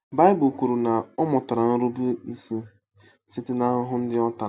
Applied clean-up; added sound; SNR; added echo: none; none; none; none.